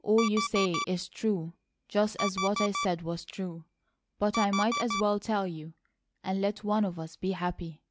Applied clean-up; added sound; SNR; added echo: none; Alarm; 6 dB; none.